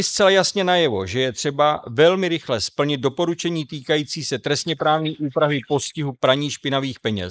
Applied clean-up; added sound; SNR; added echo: neural mask model Resemble Enhance denoiser.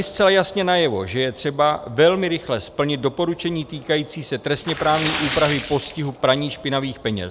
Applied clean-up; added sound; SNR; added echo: none; Splash, splatter; 12 dB; none.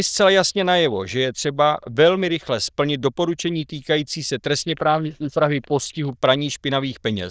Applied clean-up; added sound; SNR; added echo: neural diffusion model UNIVERSE++.